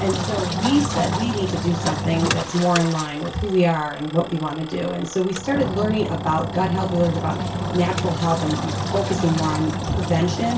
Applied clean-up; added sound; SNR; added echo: none; Engine; 4 dB; reverberation time 0.3 s.